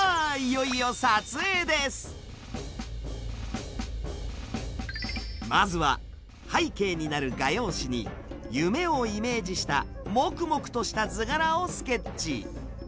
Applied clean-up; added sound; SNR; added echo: none; none; none; none.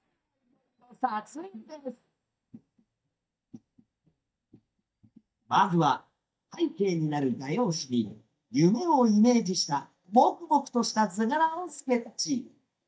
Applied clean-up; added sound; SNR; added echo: neural mask model DeepFilterNet 3.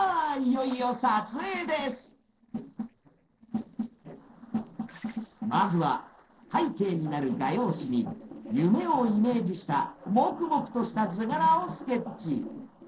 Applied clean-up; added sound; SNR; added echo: neural separator model SepFormer DNS4.